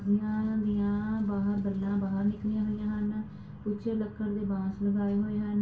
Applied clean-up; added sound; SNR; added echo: none; Boat, Water vehicle; 18 dB; reverberation time 0.3 s.